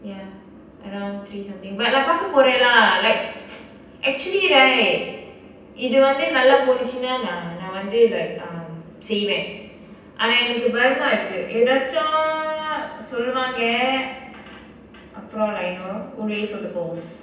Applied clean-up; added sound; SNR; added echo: none; Cowbell; 9 dB; reverberation time 0.9 s.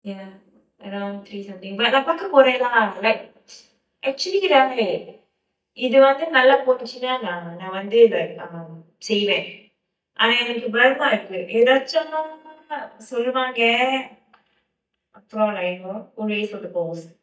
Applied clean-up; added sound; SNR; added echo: neural mask model DeepFilterNet 3.